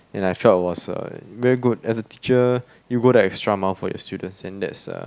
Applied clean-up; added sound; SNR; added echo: none; none; none; none.